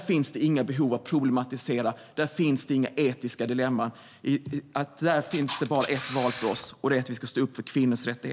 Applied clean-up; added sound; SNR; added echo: none; Camera; 11 dB; none.